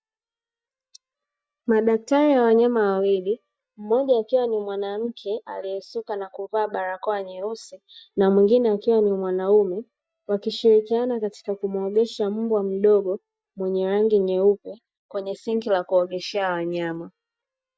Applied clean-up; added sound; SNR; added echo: neural mask model DeepFilterNet 3.